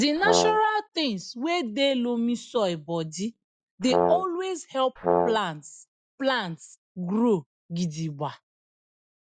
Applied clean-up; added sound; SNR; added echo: classical method log-MMSE.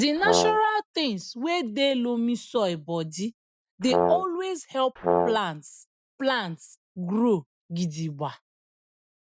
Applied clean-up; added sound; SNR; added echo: neural mask model RNNoise.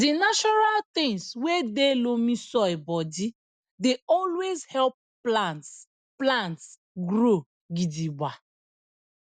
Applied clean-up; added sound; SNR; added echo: none; none; none; none.